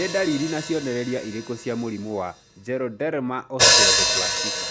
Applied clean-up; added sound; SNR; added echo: none; Hi-hat; -4 dB; none.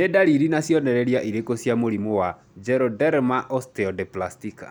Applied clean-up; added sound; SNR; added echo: none; none; none; none.